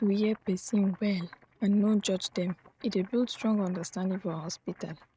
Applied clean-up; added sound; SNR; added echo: neural mask model RNNoise.